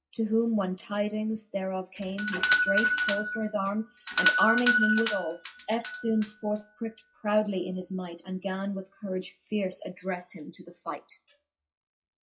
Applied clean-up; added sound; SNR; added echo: classical method log-MMSE.